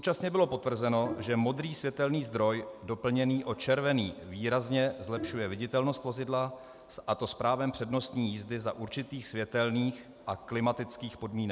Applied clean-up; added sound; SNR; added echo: none; Bowed string instrument; 17 dB; none.